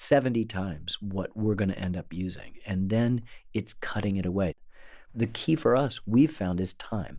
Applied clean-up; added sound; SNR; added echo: none; none; none; none.